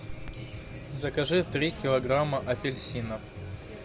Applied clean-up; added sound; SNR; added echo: none; none; none; none.